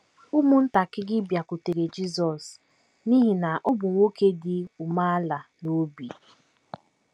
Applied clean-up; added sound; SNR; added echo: none; none; none; none.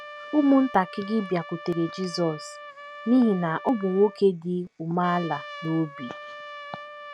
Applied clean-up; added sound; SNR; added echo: none; Trumpet; 15 dB; none.